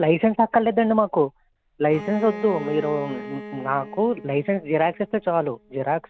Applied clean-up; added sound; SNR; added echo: none; Bowed string instrument; 16 dB; none.